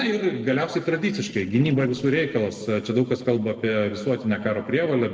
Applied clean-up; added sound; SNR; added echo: neural separator model SepFormer DNS4.